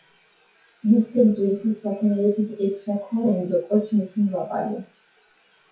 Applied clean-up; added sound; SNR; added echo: classical method WPE with log-MMSE.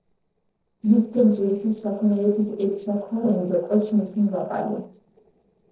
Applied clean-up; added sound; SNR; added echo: neural separator model SepFormer DNS4.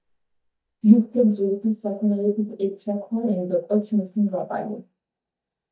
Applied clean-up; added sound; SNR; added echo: neural mask model DeepFilterNet 3.